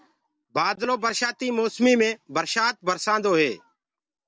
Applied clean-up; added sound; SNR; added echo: none; none; none; none.